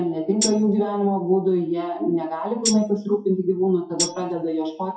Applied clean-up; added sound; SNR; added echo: classical method WPE with log-MMSE.